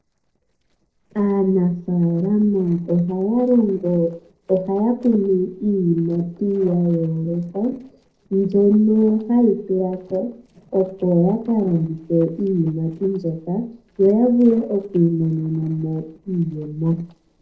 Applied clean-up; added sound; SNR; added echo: neural separator model SepFormer DNS4.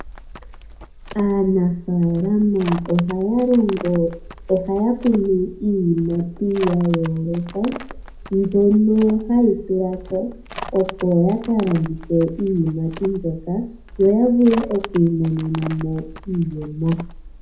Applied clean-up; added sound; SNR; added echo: none; Livestock, farm animals, working animals; 16 dB; reverberation time 0.4 s.